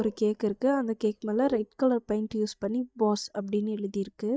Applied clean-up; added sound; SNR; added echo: neural mask model DeepFilterNet 3.